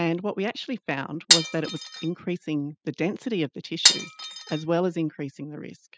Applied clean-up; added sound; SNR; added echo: classical method spectral subtraction.